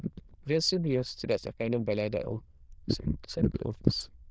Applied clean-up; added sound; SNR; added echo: neural diffusion model UNIVERSE++.